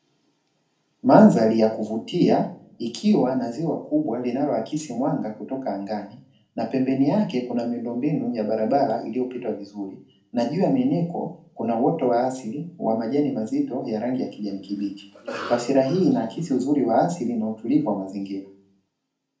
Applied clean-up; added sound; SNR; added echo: none; Cough; 15 dB; reverberation time 0.4 s.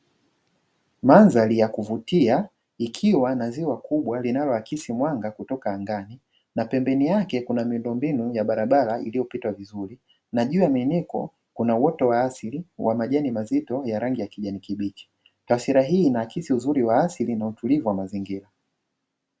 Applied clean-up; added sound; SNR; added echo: none; none; none; none.